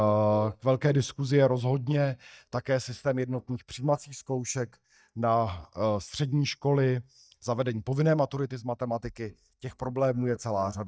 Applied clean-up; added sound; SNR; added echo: neural mask model DeepFilterNet 3.